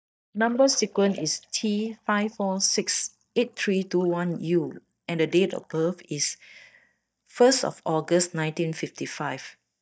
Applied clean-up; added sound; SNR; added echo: neural mask model DeepFilterNet 3.